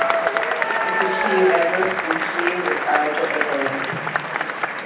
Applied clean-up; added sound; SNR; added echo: none; Applause / Crowd / Cheering; -3 dB; reverberation time 0.8 s.